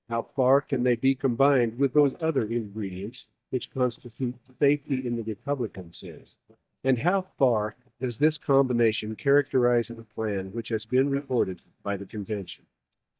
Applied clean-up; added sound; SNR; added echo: neural mask model DeepFilterNet 3.